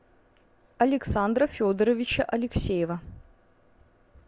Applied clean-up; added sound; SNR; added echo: none; none; none; none.